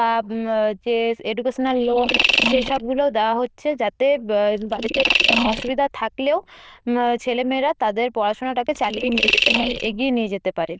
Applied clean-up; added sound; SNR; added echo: neural diffusion model UNIVERSE++.